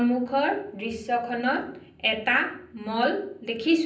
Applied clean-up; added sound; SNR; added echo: none; none; none; reverberation time 0.6 s.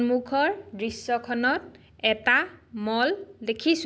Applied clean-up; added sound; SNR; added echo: none; none; none; none.